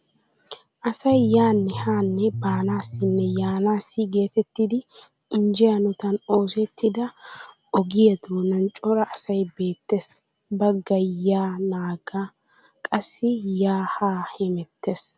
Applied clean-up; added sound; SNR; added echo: none; Bass guitar; 8 dB; none.